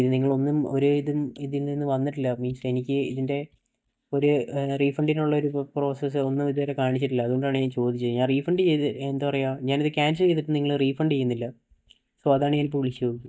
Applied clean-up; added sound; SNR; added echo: neural mask model DeepFilterNet 3.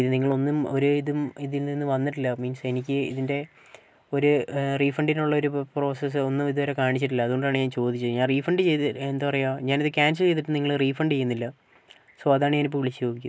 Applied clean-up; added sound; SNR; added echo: none; none; none; none.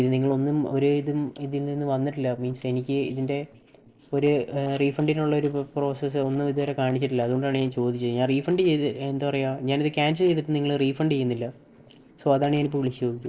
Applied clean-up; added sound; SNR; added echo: neural separator model SepFormer DNS4.